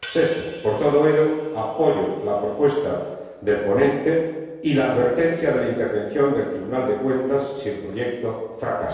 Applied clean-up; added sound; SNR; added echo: none; Hi-hat; 18 dB; reverberation time 1.2 s.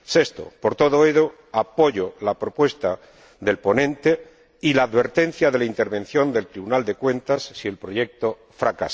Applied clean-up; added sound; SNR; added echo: none; none; none; none.